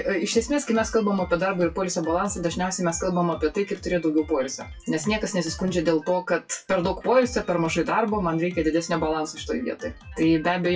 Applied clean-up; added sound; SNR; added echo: classical method WPE with log-MMSE.